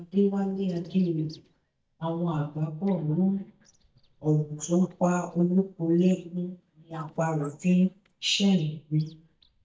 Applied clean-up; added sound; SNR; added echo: neural mask model DeepFilterNet 3.